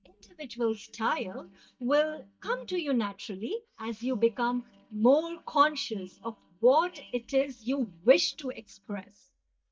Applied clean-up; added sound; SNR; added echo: neural mask model DeepFilterNet 3.